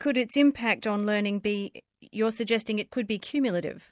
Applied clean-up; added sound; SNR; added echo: none; none; none; none.